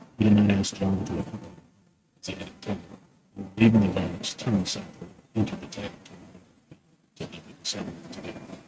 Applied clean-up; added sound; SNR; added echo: neural mask model RNNoise.